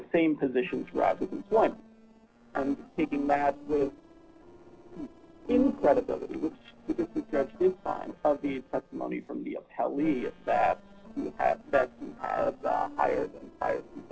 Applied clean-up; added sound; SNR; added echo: neural separator model SepFormer DNS4.